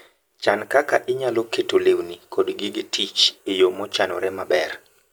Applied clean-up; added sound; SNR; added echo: none; none; none; none.